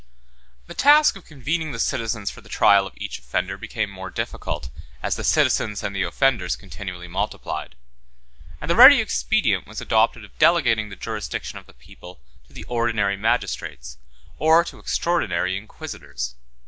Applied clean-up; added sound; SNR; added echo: none; none; none; none.